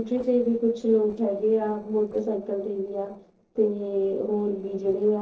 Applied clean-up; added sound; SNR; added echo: neural separator model SepFormer DNS4.